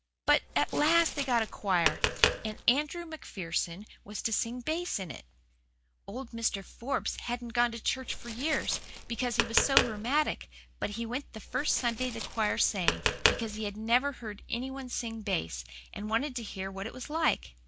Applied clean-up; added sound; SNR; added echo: none; Tap; 1 dB; none.